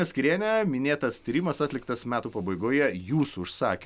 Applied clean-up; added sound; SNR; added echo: none; none; none; none.